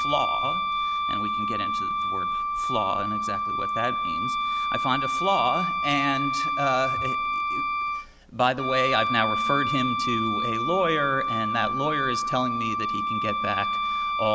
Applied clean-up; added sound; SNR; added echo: none; Wind instrument, woodwind instrument; -2 dB; none.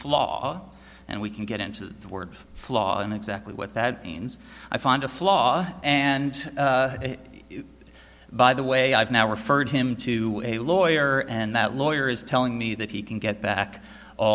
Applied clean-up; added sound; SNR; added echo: none; none; none; none.